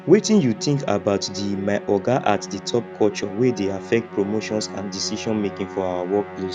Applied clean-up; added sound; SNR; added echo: none; Musical instrument; 13 dB; none.